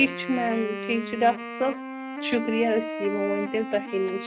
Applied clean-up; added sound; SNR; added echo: none; Wind instrument, woodwind instrument; 7 dB; none.